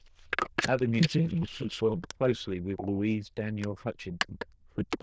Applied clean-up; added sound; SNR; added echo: neural diffusion model UNIVERSE++.